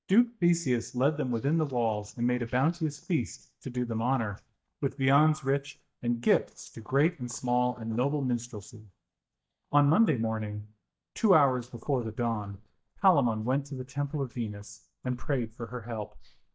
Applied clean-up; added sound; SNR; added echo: neural mask model DeepFilterNet 3.